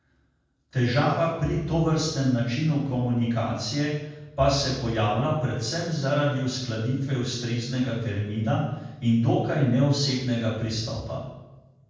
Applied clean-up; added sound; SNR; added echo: none; none; none; reverberation time 1.1 s.